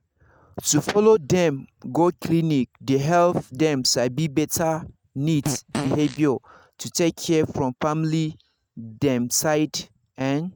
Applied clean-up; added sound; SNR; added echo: neural mask model RNNoise.